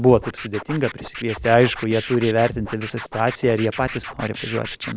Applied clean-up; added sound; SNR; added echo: none; Scratching (performance technique); 13 dB; none.